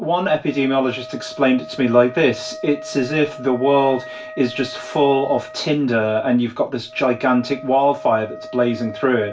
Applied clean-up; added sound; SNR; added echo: none; Wind instrument, woodwind instrument; 16 dB; reverberation time 0.2 s.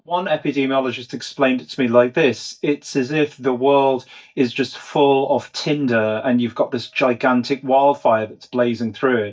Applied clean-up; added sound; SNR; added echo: neural mask model DeepFilterNet 3.